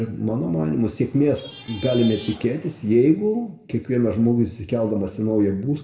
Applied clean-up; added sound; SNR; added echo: none; Traffic noise, roadway noise / Vehicle horn, car horn, honking; 17 dB; reverberation time 0.7 s.